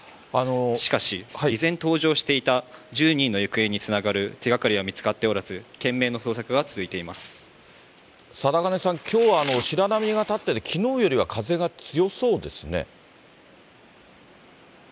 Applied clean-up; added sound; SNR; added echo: none; Domestic sounds, home sounds; 11 dB; none.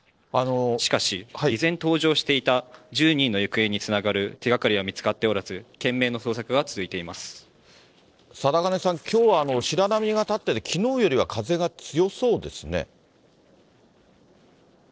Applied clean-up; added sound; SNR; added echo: neural separator model SepFormer DNS4.